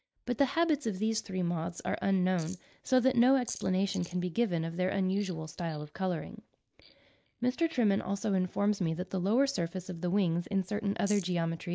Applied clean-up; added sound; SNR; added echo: neural mask model DeepFilterNet 3.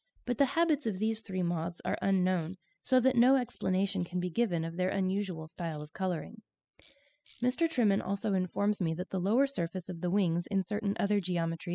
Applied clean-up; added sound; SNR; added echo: classical method spectral subtraction.